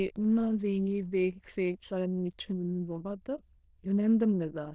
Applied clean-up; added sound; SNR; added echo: neural diffusion model UNIVERSE++.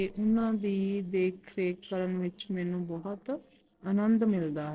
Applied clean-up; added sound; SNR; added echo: neural separator model SepFormer DNS4.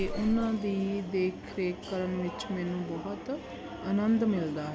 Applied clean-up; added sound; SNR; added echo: none; Explosion; 15 dB; none.